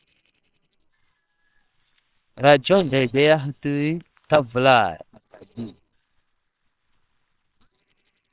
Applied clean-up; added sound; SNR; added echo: neural separator model SepFormer WHAMR!.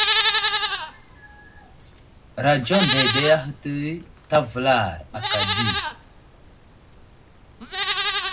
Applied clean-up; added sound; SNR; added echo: none; Livestock, farm animals, working animals; 1 dB; reverberation time 0.3 s.